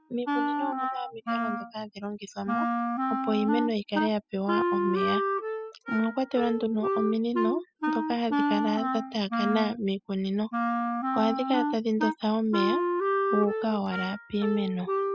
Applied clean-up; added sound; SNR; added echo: classical method spectral subtraction.